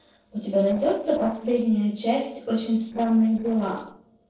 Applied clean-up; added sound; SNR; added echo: neural separator model SepFormer DNS4.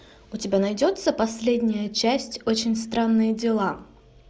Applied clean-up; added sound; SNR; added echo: none; none; none; none.